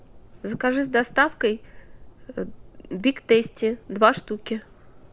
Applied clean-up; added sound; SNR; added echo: none; Subway, metro, underground; 20 dB; none.